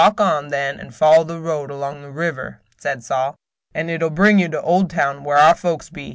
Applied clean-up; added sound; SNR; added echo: none; none; none; none.